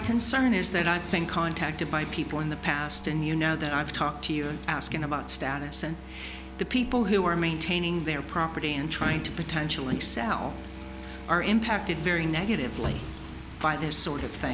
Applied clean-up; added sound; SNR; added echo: none; Musical instrument; 13 dB; none.